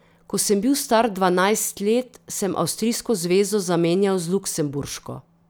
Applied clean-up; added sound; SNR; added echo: none; none; none; none.